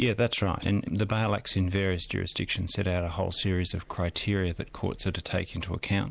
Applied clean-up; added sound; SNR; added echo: none; none; none; none.